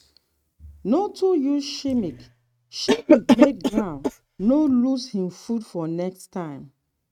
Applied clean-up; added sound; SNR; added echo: neural mask model RNNoise.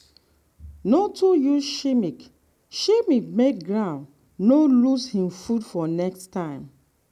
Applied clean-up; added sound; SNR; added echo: none; none; none; none.